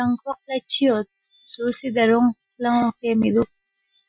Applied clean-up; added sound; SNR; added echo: classical method Wiener filter.